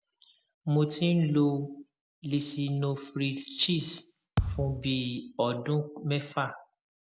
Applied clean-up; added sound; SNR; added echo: none; Thump, thud; 4 dB; none.